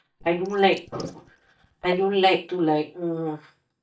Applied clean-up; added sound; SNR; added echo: neural mask model DeepFilterNet 3.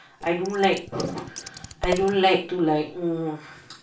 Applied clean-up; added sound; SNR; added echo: none; Scissors; 11 dB; reverberation time 0.3 s.